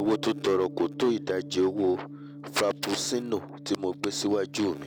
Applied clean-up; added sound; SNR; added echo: none; Gong; 14 dB; none.